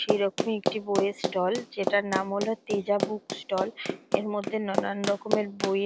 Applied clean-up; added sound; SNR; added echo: none; Run; 3 dB; none.